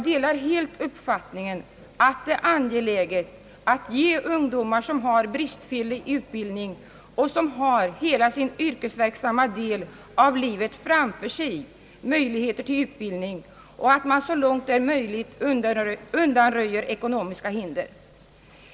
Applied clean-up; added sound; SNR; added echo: none; none; none; none.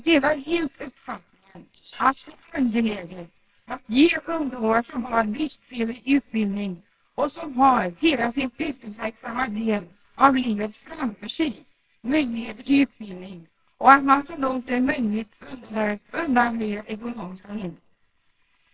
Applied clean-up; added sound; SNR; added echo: neural separator model SepFormer WHAMR!.